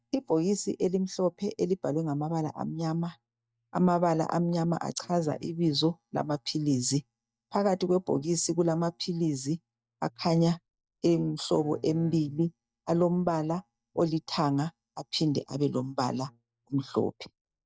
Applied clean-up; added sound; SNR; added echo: neural mask model DeepFilterNet 3.